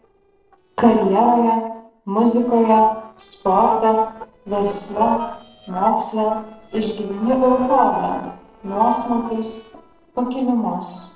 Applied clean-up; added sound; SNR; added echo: neural separator model SepFormer DNS4.